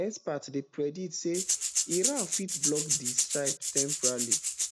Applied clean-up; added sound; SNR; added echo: none; Rattle (instrument); -4 dB; none.